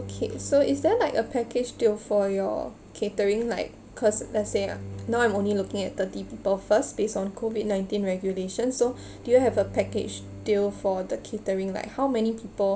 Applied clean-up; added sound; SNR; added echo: none; Bowed string instrument; 18 dB; none.